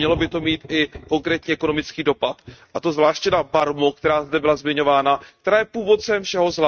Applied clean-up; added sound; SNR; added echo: neural mask model RNNoise.